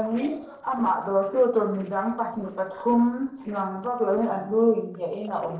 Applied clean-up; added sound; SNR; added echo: neural separator model SepFormer DNS4.